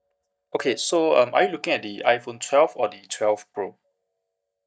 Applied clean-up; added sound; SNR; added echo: neural mask model DeepFilterNet 3.